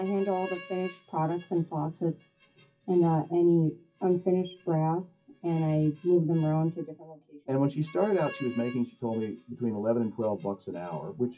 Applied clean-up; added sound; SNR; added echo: classical method WPE with log-MMSE.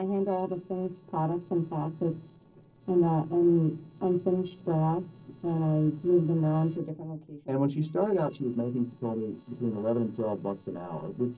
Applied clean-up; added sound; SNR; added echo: neural separator model SepFormer DNS4.